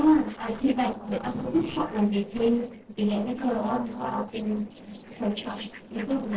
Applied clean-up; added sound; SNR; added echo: neural separator model SepFormer DNS4.